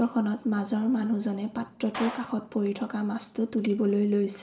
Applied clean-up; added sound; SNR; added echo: none; Clapping; 15 dB; reverberation time 1.1 s.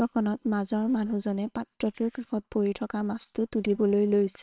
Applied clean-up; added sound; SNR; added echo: neural separator model SepFormer WHAMR!.